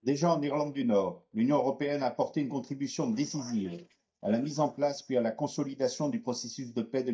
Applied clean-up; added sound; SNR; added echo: neural mask model DeepFilterNet 3.